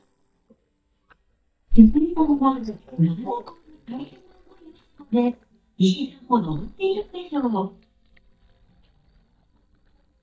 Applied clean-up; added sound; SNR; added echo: neural mask model DeepFilterNet 3.